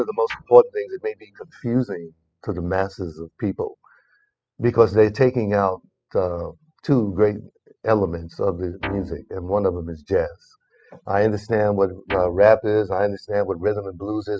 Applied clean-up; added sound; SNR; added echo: classical method spectral subtraction.